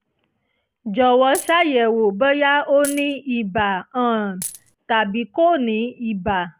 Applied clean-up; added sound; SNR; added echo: none; Coin (dropping); 10 dB; none.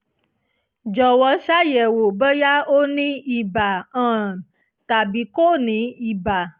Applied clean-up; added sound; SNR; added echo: none; none; none; none.